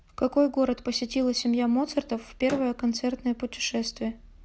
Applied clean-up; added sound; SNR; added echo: none; Slam; 20 dB; none.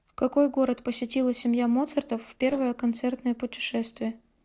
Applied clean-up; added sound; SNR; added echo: neural separator model SepFormer DNS4.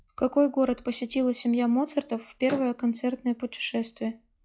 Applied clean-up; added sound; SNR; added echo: classical method log-MMSE.